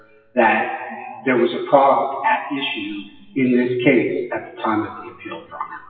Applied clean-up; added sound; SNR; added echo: classical method WPE with log-MMSE.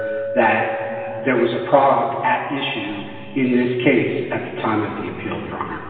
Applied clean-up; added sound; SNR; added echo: none; Chink, clink; 12 dB; reverberation time 2.7 s.